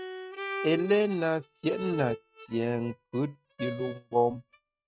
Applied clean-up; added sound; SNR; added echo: neural mask model RNNoise.